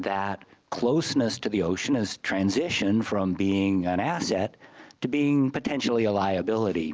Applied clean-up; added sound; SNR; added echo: none; none; none; none.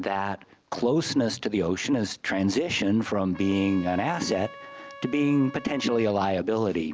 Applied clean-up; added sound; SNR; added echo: none; Trumpet; 18 dB; none.